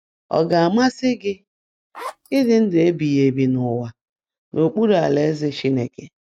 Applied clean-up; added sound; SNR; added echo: neural mask model RNNoise.